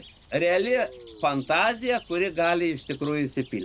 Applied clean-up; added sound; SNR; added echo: none; Chirp, tweet + Guitar; 20 dB; none.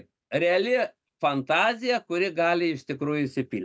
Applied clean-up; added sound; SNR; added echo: none; none; none; none.